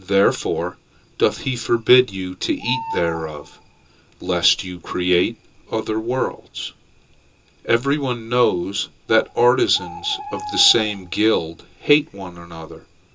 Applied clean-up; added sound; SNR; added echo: none; Bird; 17 dB; reverberation time 0.2 s.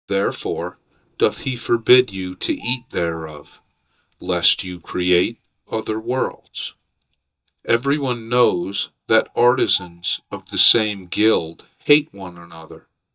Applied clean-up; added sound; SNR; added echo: neural mask model DeepFilterNet 3.